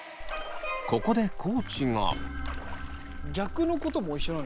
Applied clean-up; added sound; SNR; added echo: none; Splash, splatter; 5 dB; none.